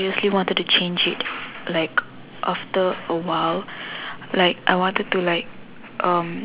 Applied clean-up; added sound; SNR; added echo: none; none; none; none.